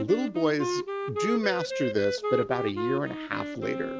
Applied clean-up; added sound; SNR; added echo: none; Wind instrument, woodwind instrument; 2 dB; none.